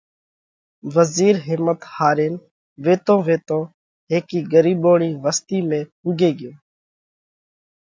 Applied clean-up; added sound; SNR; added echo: none; none; none; none.